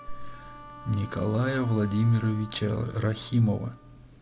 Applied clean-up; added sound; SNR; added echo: none; Wind instrument, woodwind instrument; 19 dB; none.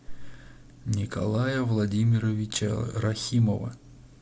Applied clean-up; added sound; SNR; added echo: none; none; none; none.